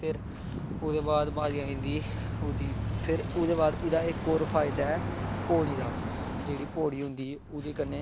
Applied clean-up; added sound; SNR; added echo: none; Bicycle; 4 dB; none.